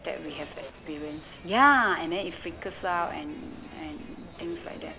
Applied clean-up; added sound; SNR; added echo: none; Crowd; 18 dB; none.